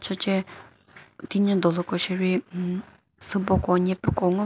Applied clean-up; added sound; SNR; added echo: none; none; none; none.